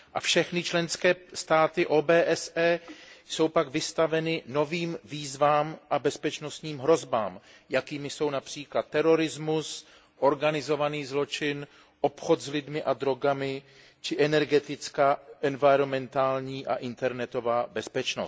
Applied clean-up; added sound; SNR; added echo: none; none; none; none.